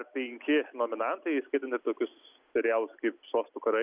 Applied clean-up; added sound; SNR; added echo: none; none; none; none.